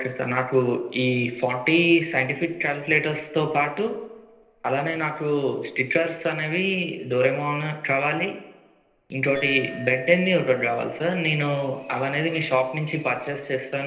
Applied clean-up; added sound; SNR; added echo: neural separator model SepFormer DNS4.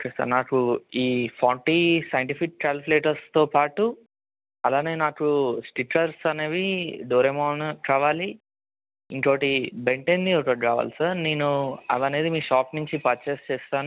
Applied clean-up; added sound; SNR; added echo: none; none; none; none.